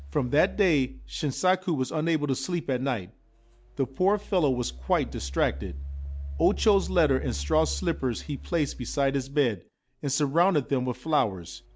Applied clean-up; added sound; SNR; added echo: none; Engine; 12 dB; none.